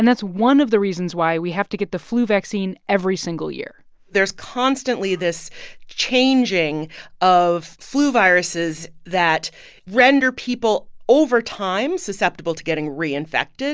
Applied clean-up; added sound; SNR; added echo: none; none; none; none.